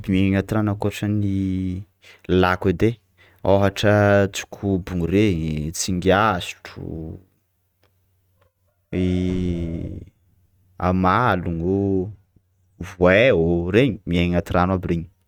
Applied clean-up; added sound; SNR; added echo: neural mask model RNNoise.